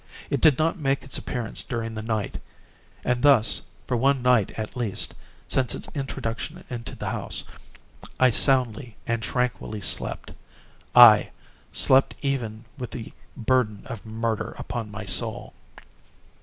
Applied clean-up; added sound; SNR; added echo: none; none; none; none.